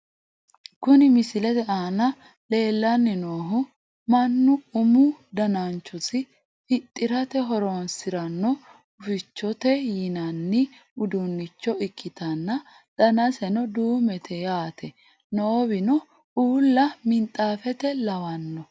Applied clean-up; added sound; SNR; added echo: none; none; none; none.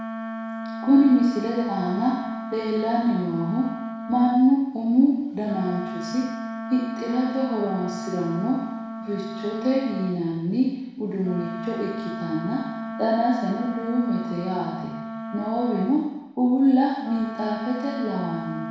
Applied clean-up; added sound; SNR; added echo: none; Wind instrument, woodwind instrument; 9 dB; reverberation time 1.1 s.